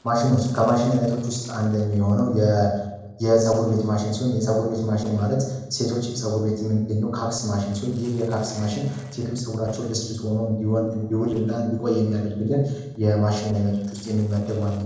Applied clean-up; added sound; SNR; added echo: neural separator model SepFormer DNS4.